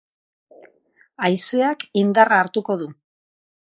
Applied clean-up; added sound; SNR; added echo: neural mask model Resemble Enhance denoiser.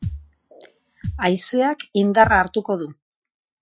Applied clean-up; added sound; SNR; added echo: classical method Wiener filter.